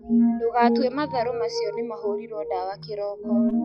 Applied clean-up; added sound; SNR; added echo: classical method log-MMSE.